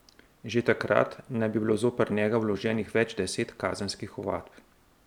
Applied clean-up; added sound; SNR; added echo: none; none; none; none.